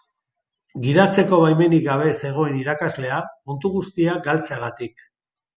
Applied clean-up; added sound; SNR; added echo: none; none; none; none.